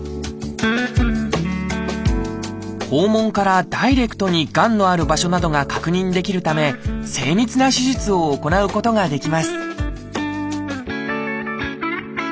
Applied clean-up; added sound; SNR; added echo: none; none; none; none.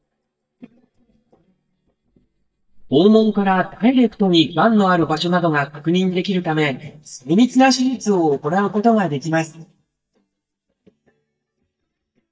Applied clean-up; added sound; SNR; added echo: neural mask model DeepFilterNet 3.